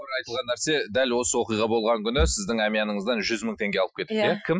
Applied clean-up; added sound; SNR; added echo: classical method Wiener filter.